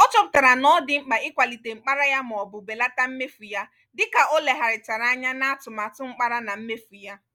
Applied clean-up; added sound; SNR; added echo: none; none; none; none.